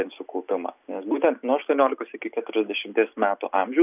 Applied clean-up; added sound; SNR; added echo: none; none; none; none.